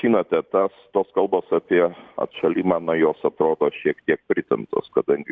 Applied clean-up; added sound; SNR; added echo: none; none; none; none.